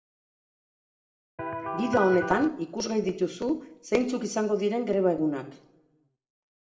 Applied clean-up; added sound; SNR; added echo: none; Electric guitar; 4 dB; reverberation time 0.5 s.